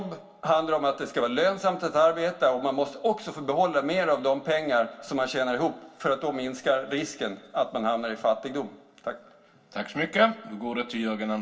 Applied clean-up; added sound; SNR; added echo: none; none; none; reverberation time 0.2 s.